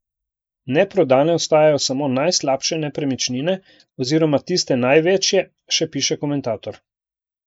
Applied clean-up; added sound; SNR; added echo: neural mask model Resemble Enhance denoiser.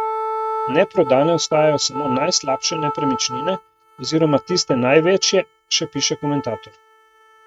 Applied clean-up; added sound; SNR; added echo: neural mask model RNNoise.